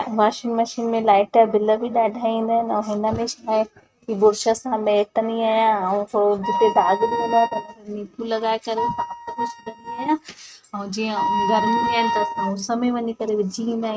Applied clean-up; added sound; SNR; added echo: neural mask model RNNoise.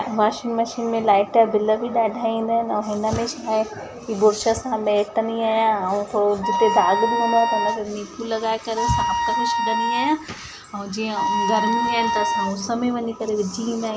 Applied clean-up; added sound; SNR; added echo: none; Wind instrument, woodwind instrument; 1 dB; none.